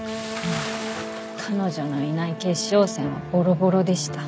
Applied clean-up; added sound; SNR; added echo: none; Bathtub (filling or washing) / Splash, splatter; 15 dB; none.